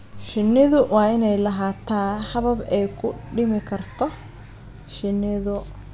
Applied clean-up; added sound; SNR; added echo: none; none; none; none.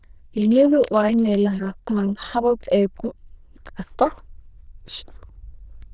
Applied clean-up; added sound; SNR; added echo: neural diffusion model UNIVERSE++.